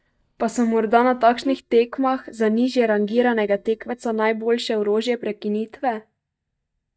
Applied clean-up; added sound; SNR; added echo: neural mask model DeepFilterNet 3.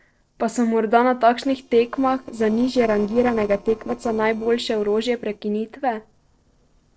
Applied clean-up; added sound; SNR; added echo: neural separator model SepFormer DNS4.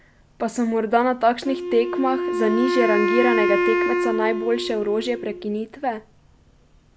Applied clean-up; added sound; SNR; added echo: none; Wind instrument, woodwind instrument; 2 dB; none.